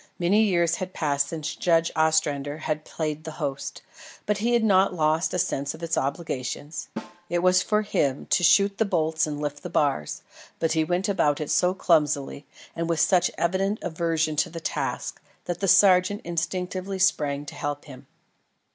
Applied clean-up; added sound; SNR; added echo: none; Snare drum; 17 dB; none.